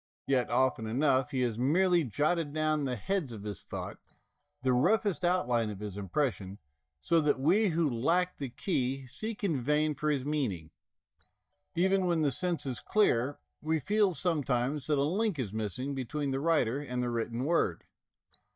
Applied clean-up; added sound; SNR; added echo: neural mask model DeepFilterNet 3.